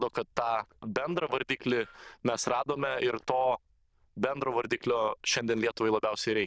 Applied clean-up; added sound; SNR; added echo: neural diffusion model UNIVERSE++.